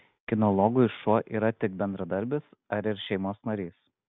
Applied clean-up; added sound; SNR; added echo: none; none; none; none.